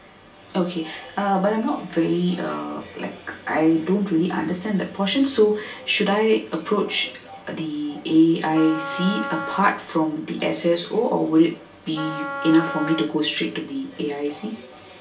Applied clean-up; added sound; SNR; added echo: none; Wind instrument, woodwind instrument; 10 dB; reverberation time 0.2 s.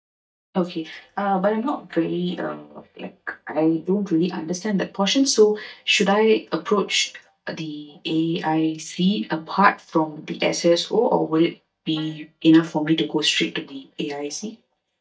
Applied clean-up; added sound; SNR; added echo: neural mask model DeepFilterNet 3.